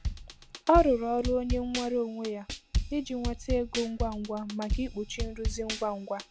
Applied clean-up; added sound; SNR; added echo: none; Drum kit; 4 dB; none.